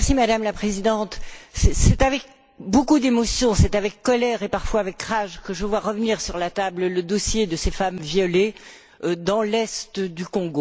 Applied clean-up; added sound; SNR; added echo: none; none; none; none.